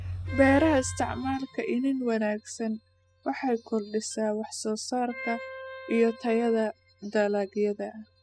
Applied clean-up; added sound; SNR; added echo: classical method spectral subtraction.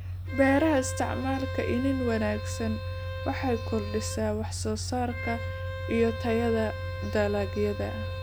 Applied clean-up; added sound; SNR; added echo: none; Bowed string instrument; 12 dB; none.